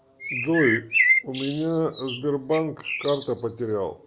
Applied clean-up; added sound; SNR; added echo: none; Bird; 1 dB; none.